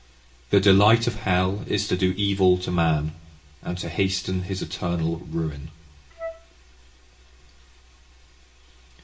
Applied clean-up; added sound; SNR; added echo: none; Wind instrument, woodwind instrument; 12 dB; reverberation time 0.4 s.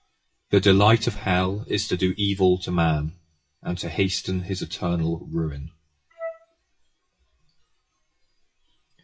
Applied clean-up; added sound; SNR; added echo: classical method WPE with log-MMSE.